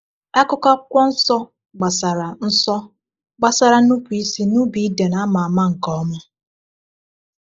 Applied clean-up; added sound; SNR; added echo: neural mask model Resemble Enhance denoiser.